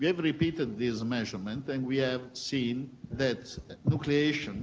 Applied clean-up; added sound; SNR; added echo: none; none; none; none.